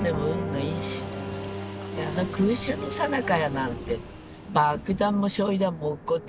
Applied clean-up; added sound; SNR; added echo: none; Wind instrument, woodwind instrument; 16 dB; none.